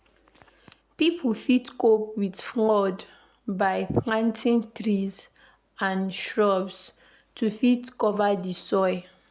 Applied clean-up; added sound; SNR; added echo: none; none; none; none.